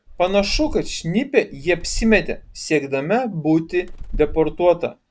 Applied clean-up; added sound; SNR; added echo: none; Bird; 9 dB; none.